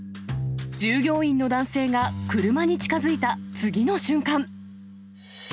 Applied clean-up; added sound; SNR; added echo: none; none; none; none.